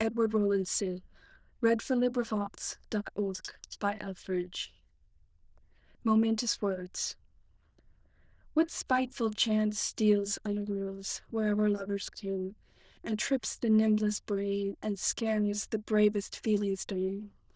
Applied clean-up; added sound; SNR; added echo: neural diffusion model UNIVERSE++.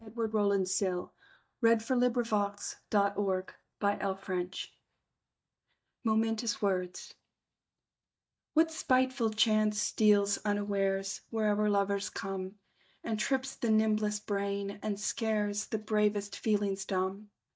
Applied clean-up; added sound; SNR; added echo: neural mask model DeepFilterNet 3.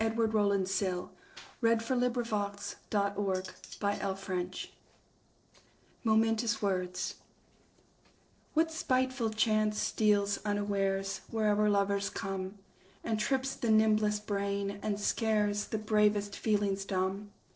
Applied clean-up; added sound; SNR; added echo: neural separator model SepFormer DNS4.